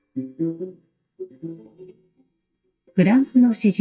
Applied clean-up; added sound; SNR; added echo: neural mask model DeepFilterNet 3.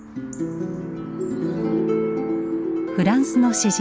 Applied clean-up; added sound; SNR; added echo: none; none; none; none.